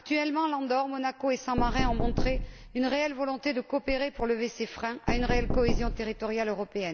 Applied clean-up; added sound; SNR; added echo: none; Knock; 1 dB; none.